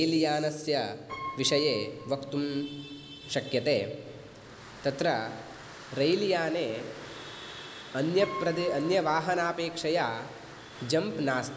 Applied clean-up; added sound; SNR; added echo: none; Piano; 19 dB; none.